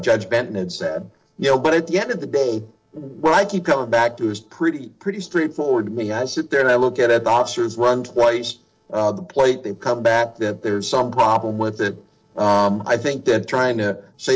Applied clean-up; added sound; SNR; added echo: neural separator model SepFormer DNS4.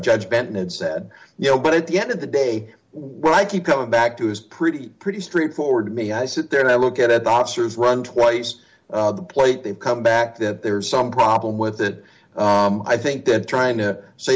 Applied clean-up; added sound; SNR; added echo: none; none; none; none.